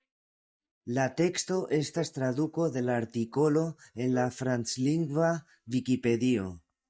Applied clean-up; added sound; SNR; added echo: neural mask model DeepFilterNet 3.